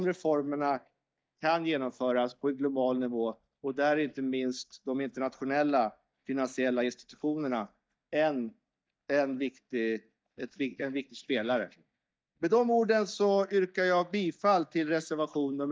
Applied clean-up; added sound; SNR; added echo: neural mask model DeepFilterNet 3.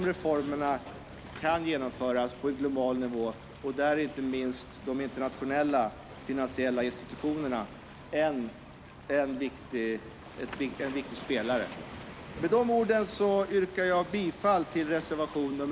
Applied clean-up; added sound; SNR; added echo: none; Waves, surf; 15 dB; none.